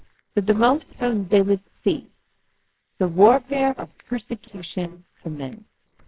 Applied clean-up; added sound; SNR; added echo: neural separator model SepFormer WHAMR!.